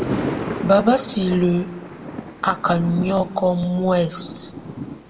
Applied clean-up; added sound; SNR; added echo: none; Thunder; 9 dB; reverberation time 0.9 s.